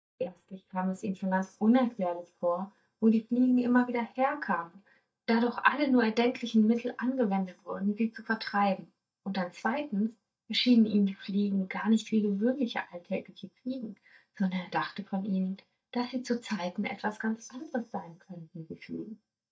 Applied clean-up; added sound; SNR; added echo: neural mask model DeepFilterNet 3.